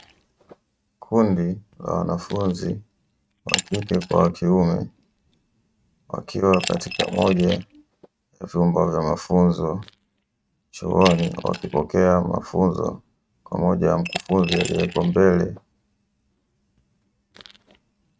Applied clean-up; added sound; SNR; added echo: neural mask model RNNoise.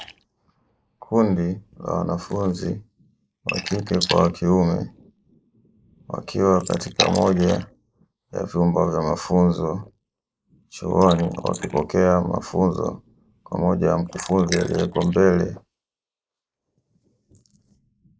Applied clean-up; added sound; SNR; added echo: neural mask model Resemble Enhance denoiser.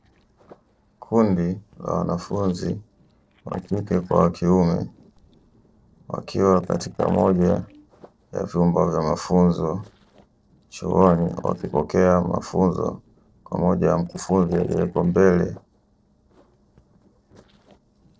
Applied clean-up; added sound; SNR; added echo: neural separator model SepFormer DNS4.